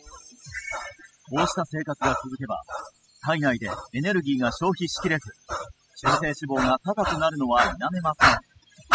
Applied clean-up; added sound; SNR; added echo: classical method spectral subtraction.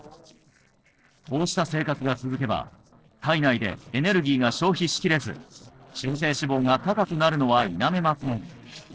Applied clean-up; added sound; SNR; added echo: neural separator model SepFormer DNS4.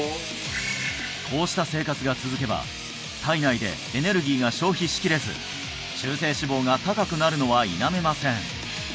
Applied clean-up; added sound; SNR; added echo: none; none; none; none.